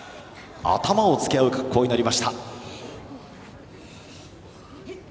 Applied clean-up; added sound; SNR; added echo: none; none; none; none.